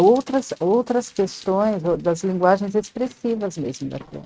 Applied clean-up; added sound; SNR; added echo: neural mask model RNNoise.